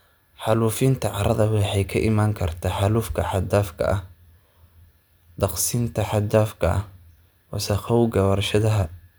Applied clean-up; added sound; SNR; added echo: none; none; none; none.